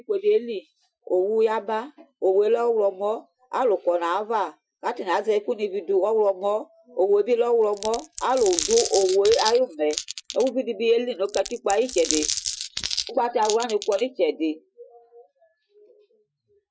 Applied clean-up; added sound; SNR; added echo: classical method Wiener filter.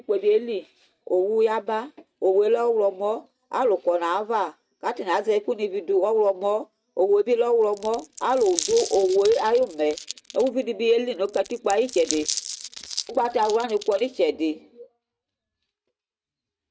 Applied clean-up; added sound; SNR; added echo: neural mask model RNNoise.